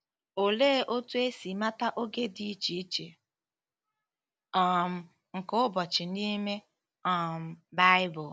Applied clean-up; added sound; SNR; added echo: none; none; none; none.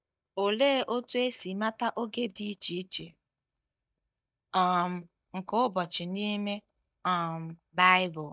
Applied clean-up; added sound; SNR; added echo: neural mask model DeepFilterNet 3.